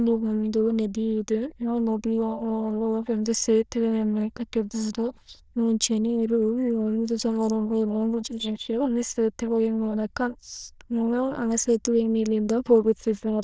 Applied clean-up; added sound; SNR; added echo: neural diffusion model UNIVERSE++.